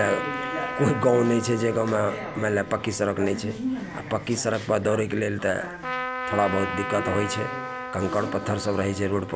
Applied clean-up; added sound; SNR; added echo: none; Trumpet; 9 dB; none.